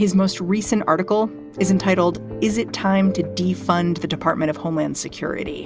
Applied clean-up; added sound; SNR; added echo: none; none; none; none.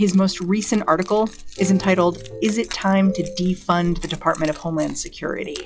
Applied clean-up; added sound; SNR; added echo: classical method log-MMSE.